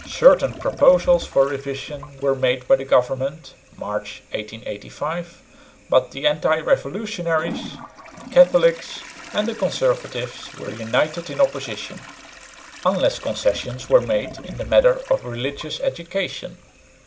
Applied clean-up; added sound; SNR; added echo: none; Toilet flush; 18 dB; none.